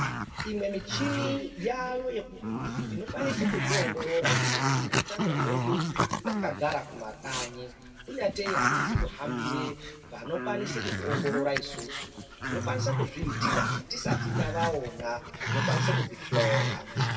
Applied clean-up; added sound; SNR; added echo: none; Growling; -3 dB; reverberation time 1.9 s.